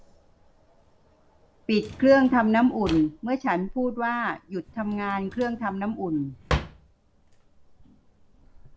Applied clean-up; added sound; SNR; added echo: none; Drawer open or close; 13 dB; none.